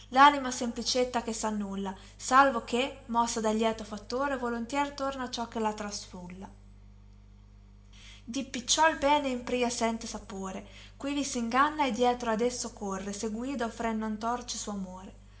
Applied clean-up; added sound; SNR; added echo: none; none; none; reverberation time 1.3 s.